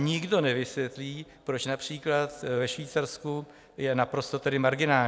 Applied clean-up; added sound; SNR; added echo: none; none; none; none.